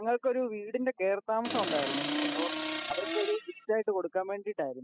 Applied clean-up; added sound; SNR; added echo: classical method spectral subtraction.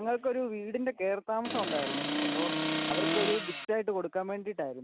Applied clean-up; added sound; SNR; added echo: none; Accelerating, revving, vroom; -1 dB; none.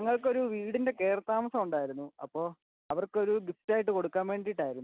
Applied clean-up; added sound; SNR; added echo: none; none; none; none.